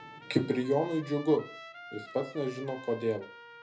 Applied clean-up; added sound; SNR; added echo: none; Trumpet; 16 dB; reverberation time 0.3 s.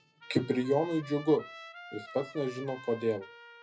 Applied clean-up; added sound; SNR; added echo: classical method WPE with log-MMSE.